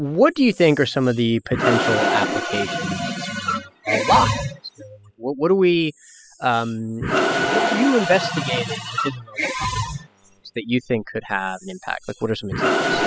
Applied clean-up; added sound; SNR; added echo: classical method spectral subtraction.